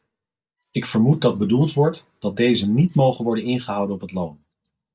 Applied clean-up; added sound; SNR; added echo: neural mask model DeepFilterNet 3.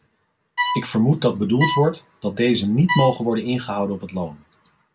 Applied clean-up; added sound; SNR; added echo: none; Bowed string instrument; 5 dB; none.